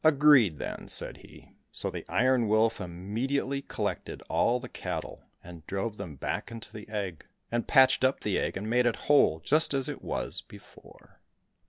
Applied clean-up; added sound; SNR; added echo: none; none; none; none.